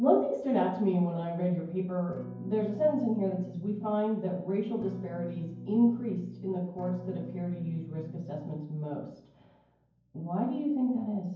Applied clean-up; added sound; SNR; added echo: none; Electric guitar / Strum; 12 dB; reverberation time 0.9 s.